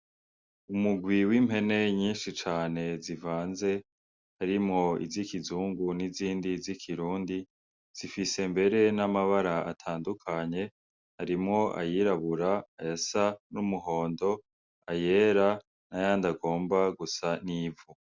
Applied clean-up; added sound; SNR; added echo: none; none; none; none.